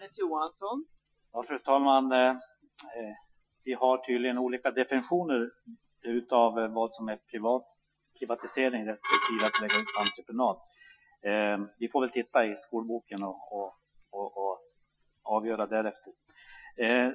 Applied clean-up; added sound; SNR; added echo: classical method Wiener filter.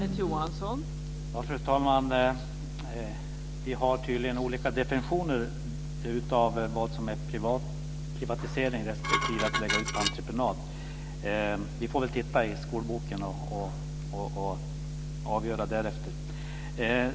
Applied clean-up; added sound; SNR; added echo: none; Dishes, pots, and pans; 2 dB; none.